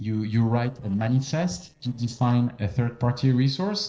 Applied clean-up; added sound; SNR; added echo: neural separator model SepFormer DNS4.